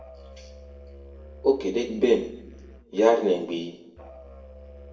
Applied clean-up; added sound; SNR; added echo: neural separator model SepFormer DNS4.